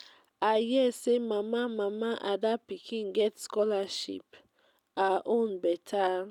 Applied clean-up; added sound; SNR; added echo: none; none; none; none.